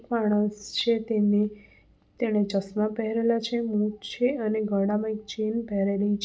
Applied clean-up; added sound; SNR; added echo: none; none; none; none.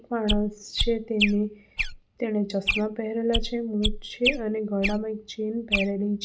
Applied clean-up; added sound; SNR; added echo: neural mask model Resemble Enhance denoiser.